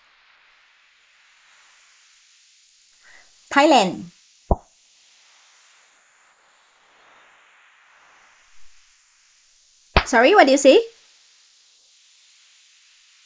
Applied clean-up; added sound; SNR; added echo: neural mask model Resemble Enhance denoiser.